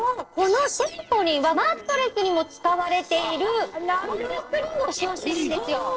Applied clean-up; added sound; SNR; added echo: neural separator model SepFormer DNS4.